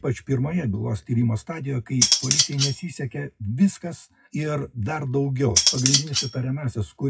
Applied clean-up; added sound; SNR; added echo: classical method WPE with log-MMSE.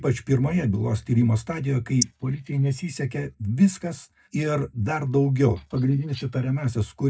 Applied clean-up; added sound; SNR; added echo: neural mask model DeepFilterNet 3.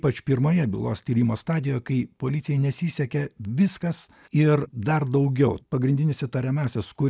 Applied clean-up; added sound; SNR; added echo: none; none; none; none.